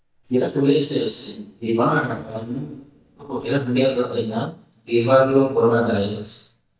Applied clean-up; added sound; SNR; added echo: neural mask model DeepFilterNet 3.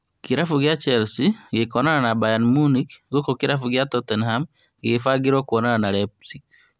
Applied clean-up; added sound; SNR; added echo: none; none; none; none.